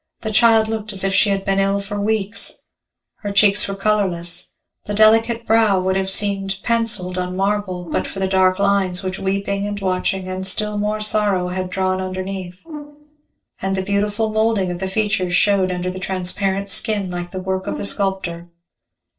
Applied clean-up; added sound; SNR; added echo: neural separator model SepFormer DNS4.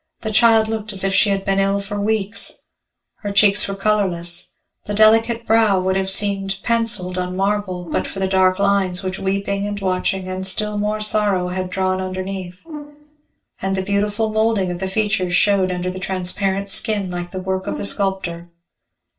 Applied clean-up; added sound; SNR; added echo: none; Brass instrument; 13 dB; reverberation time 0.2 s.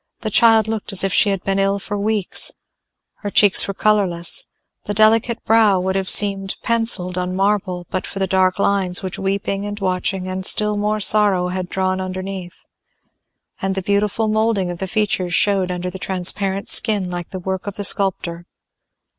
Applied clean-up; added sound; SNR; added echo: none; none; none; none.